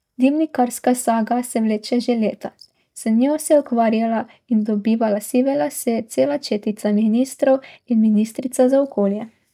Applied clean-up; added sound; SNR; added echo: neural mask model DeepFilterNet 3.